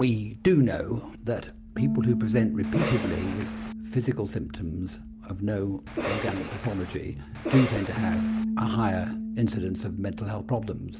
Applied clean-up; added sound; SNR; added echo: none; Bass guitar + Cough; 4 dB; none.